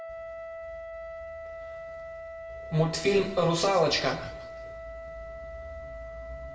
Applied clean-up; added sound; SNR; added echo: none; Wind instrument, woodwind instrument; 9 dB; reverberation time 0.8 s.